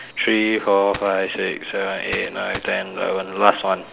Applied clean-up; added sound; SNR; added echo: none; Coin (dropping); 13 dB; none.